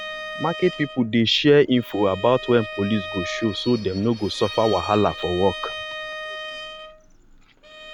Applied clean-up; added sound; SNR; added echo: none; Bowed string instrument; 12 dB; none.